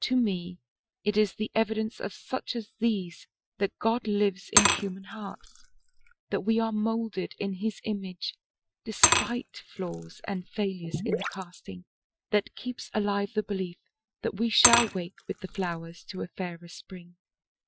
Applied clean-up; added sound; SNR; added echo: classical method Wiener filter.